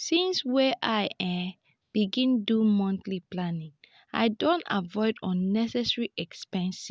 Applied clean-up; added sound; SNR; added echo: none; none; none; none.